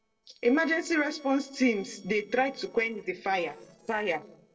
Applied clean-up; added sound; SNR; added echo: neural separator model SepFormer DNS4.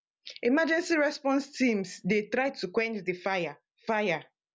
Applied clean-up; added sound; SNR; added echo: none; none; none; none.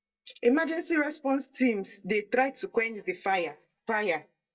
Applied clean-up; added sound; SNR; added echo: neural mask model DeepFilterNet 3.